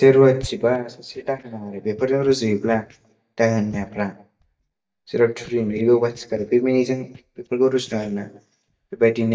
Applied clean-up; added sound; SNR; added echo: neural mask model DeepFilterNet 3.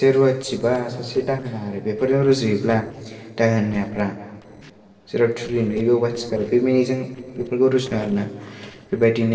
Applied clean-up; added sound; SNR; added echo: neural separator model SepFormer DNS4.